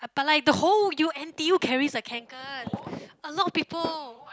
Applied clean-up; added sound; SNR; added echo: none; none; none; none.